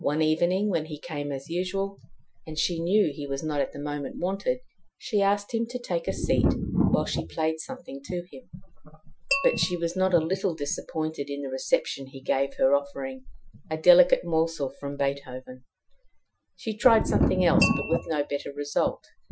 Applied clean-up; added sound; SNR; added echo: classical method Wiener filter.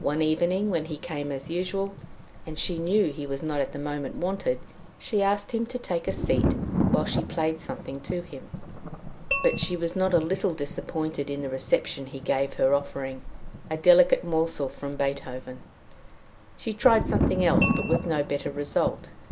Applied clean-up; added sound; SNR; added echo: none; Tap / Glass + Thunder; 5 dB; none.